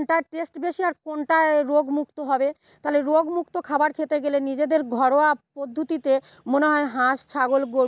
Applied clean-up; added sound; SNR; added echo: none; none; none; none.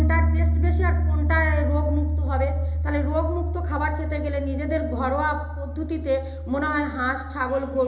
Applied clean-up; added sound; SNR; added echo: none; Piano; -3 dB; reverberation time 1.0 s.